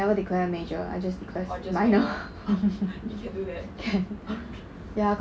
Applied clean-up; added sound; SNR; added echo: none; none; none; none.